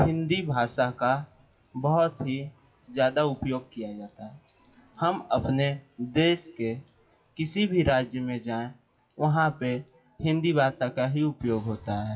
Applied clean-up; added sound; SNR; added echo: classical method WPE with log-MMSE.